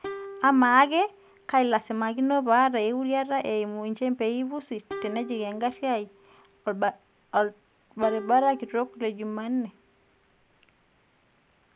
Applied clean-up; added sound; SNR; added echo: none; Plucked string instrument; 17 dB; none.